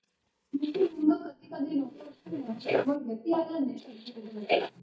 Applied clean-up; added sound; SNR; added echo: neural mask model DeepFilterNet 3.